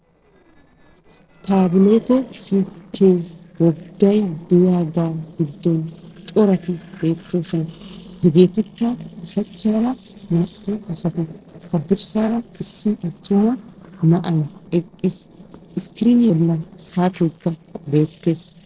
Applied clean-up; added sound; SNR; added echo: neural separator model SepFormer DNS4.